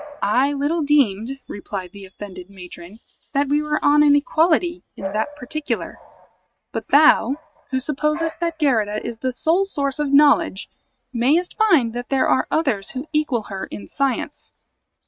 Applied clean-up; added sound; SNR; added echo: neural mask model RNNoise.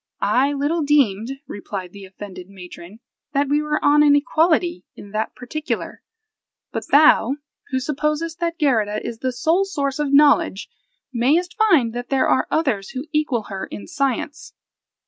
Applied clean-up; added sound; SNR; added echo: none; none; none; none.